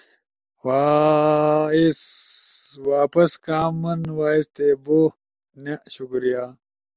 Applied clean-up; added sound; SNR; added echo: none; none; none; none.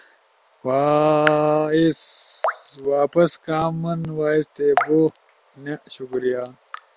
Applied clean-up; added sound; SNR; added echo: none; Raindrop / Drip; 11 dB; none.